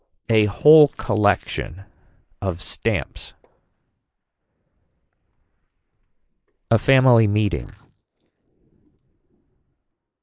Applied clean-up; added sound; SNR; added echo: neural mask model Resemble Enhance denoiser.